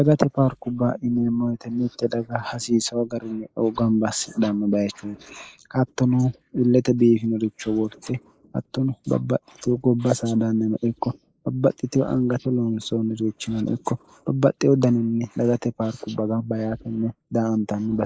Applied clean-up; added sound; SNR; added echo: neural mask model Resemble Enhance denoiser.